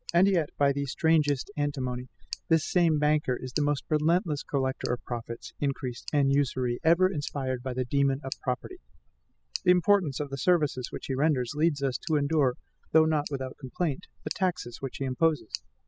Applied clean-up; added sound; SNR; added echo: classical method spectral subtraction.